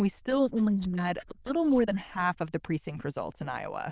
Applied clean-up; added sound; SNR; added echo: neural diffusion model UNIVERSE++.